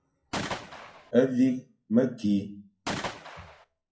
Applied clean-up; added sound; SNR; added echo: classical method WPE with log-MMSE.